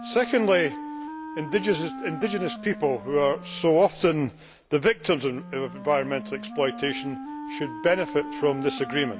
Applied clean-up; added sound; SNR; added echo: none; Wind instrument, woodwind instrument; 12 dB; none.